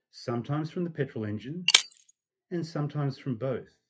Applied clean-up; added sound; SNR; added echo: classical method WPE with log-MMSE.